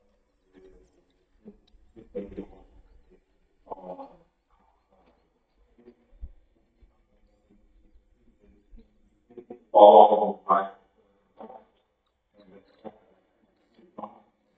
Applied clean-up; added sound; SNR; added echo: neural mask model DeepFilterNet 3.